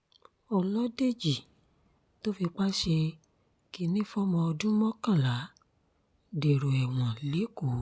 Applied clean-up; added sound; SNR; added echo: none; none; none; none.